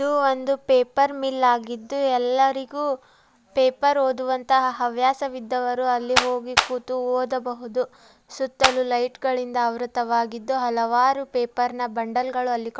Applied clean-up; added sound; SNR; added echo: none; Clapping; 1 dB; none.